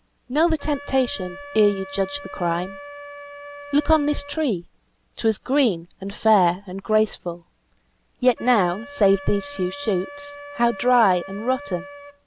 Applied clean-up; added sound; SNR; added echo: none; Wind instrument, woodwind instrument; 17 dB; none.